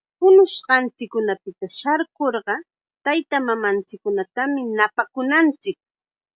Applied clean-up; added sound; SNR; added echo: none; none; none; none.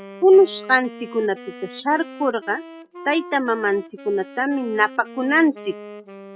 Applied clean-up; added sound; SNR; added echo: none; Wind instrument, woodwind instrument; 17 dB; none.